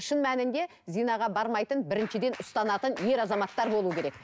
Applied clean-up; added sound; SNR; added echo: none; none; none; none.